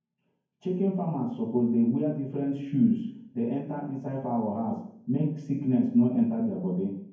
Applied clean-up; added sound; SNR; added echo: none; none; none; reverberation time 0.9 s.